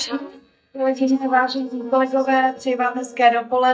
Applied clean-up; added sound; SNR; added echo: neural mask model DeepFilterNet 3.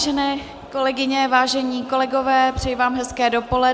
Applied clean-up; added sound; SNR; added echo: none; none; none; none.